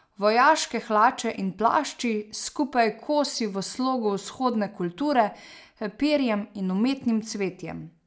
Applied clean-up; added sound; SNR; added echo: none; none; none; none.